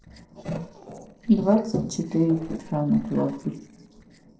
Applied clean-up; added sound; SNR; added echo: neural separator model SepFormer DNS4.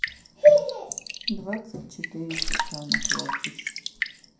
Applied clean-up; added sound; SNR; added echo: none; Raindrop / Drip; 5 dB; reverberation time 0.5 s.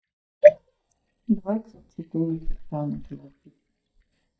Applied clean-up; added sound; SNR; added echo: neural mask model DeepFilterNet 3.